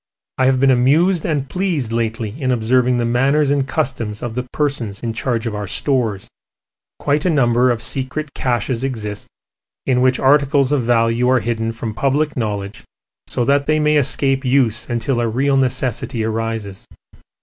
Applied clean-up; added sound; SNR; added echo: none; none; none; none.